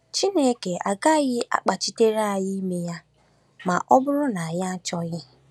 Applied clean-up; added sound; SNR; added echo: none; none; none; none.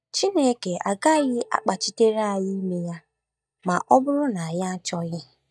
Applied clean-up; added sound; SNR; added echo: neural mask model DeepFilterNet 3.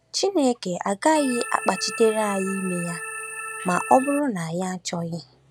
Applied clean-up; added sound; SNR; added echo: none; Organ; 9 dB; none.